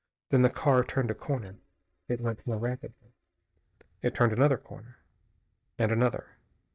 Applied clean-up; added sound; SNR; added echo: neural mask model DeepFilterNet 3.